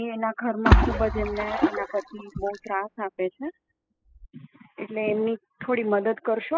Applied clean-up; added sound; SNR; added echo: classical method spectral subtraction.